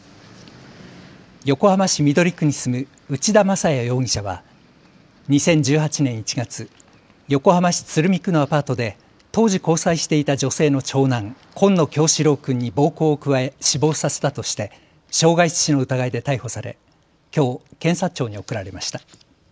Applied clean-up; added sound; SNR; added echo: none; none; none; none.